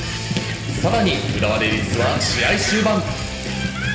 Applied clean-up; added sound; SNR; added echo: none; Sink (filling or washing) / Water tap, faucet; 20 dB; reverberation time 1.1 s.